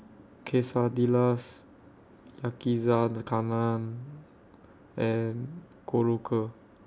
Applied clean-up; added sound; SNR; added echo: none; none; none; none.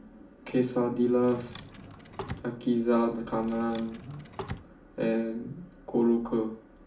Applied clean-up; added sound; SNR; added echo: none; Drawer open or close; 14 dB; reverberation time 0.4 s.